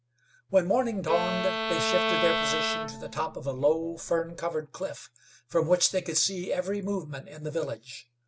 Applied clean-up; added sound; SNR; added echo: none; Bowed string instrument; 2 dB; none.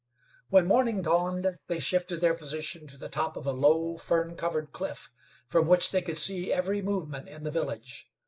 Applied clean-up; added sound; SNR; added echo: neural mask model Resemble Enhance denoiser.